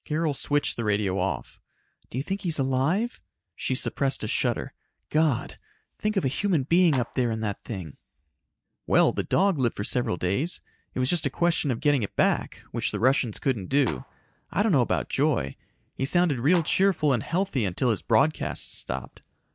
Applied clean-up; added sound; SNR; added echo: none; Clapping; 14 dB; none.